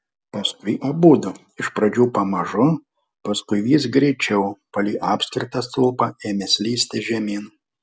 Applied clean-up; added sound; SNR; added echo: none; none; none; none.